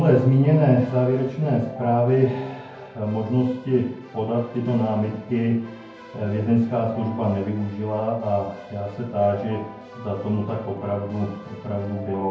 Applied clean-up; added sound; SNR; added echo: none; Keyboard (musical); 18 dB; reverberation time 0.9 s.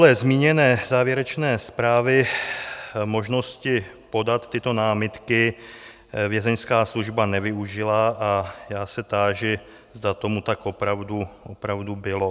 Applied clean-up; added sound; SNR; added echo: none; none; none; none.